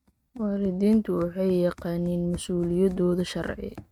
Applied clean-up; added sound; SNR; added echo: neural mask model RNNoise.